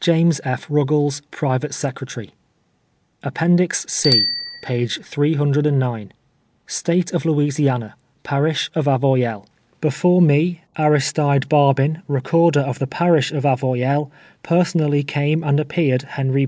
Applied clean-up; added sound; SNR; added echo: none; Bicycle bell; 15 dB; none.